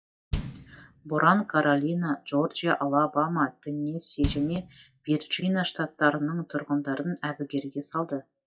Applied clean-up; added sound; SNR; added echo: classical method WPE with log-MMSE.